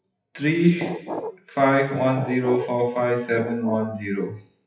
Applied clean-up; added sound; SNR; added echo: classical method WPE with log-MMSE.